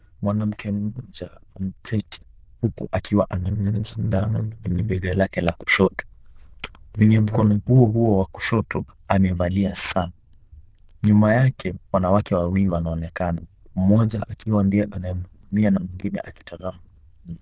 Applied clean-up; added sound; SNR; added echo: neural diffusion model UNIVERSE++.